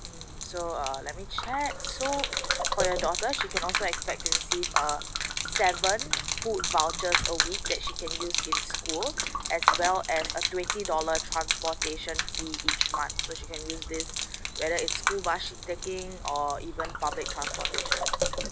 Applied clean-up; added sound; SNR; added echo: none; Gurgling / Liquid; -1 dB; none.